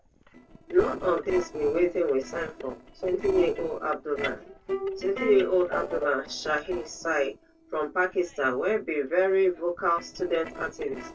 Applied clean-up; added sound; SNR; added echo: neural separator model SepFormer DNS4.